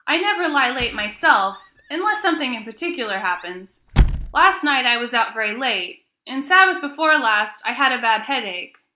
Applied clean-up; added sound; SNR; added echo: none; Squeak / Slam / Wood; 5 dB; none.